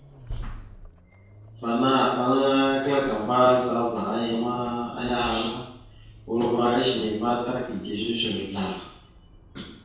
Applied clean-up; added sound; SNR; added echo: none; Accelerating, revving, vroom; 19 dB; reverberation time 0.6 s.